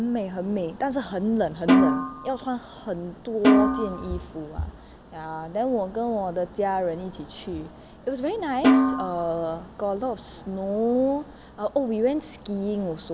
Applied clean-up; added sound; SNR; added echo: none; Snare drum; -2 dB; none.